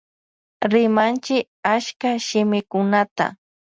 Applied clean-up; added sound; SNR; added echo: none; none; none; none.